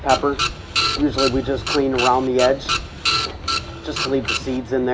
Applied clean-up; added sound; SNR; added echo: none; Printer; 3 dB; none.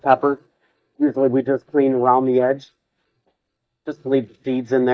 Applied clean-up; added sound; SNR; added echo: neural mask model DeepFilterNet 3.